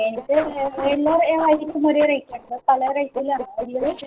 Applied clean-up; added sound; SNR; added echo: neural separator model SepFormer DNS4.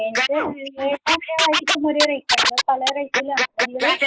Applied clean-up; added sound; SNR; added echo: neural mask model Resemble Enhance denoiser.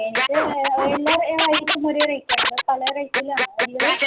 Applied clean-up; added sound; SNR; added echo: none; Scratching (performance technique); 0 dB; none.